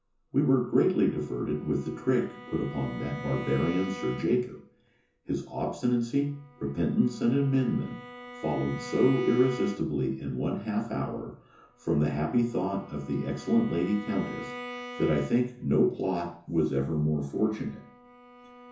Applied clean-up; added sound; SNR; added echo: none; Bowed string instrument; 16 dB; reverberation time 0.6 s.